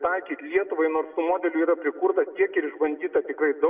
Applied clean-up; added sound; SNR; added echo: none; none; none; reverberation time 1.6 s.